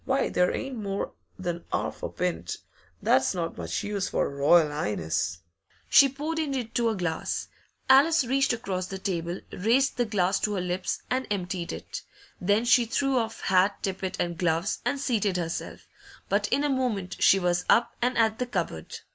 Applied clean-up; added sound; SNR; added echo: none; none; none; none.